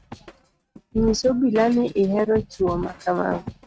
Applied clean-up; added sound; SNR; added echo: neural mask model RNNoise.